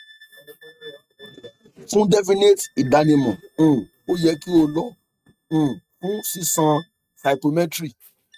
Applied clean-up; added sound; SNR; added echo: neural mask model RNNoise.